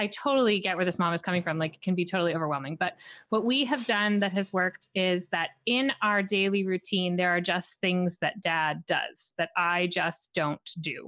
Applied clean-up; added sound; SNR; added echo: neural mask model DeepFilterNet 3.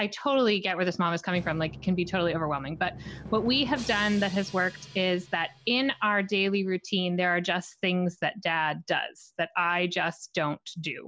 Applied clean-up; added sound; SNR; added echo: none; Drum; 18 dB; none.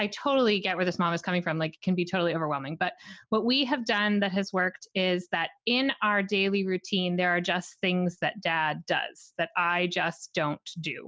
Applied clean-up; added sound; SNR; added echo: none; none; none; none.